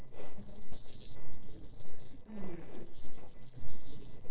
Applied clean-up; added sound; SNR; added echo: neural separator model SepFormer DNS4.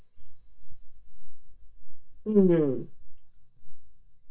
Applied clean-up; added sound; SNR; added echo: neural mask model DeepFilterNet 3.